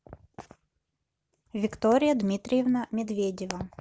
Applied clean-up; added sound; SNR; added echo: none; none; none; none.